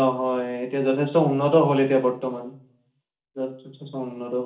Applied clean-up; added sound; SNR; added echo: none; none; none; reverberation time 0.4 s.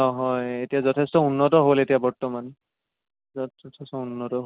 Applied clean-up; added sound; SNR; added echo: none; none; none; none.